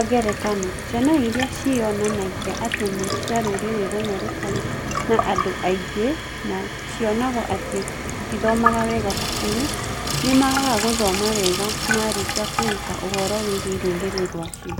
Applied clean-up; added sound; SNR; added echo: none; Sink (filling or washing) / Water tap, faucet; 2 dB; none.